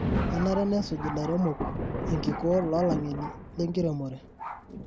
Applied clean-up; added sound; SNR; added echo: none; Thunder; 4 dB; none.